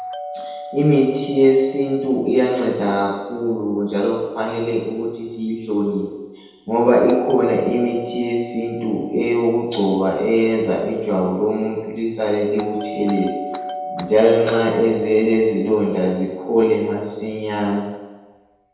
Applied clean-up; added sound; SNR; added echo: none; Doorbell; 16 dB; reverberation time 1.1 s.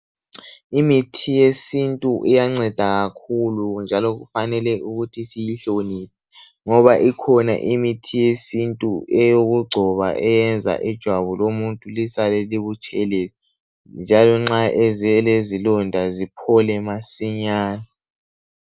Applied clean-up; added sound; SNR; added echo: none; none; none; none.